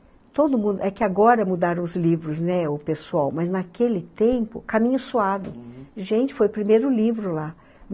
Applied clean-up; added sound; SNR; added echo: none; none; none; none.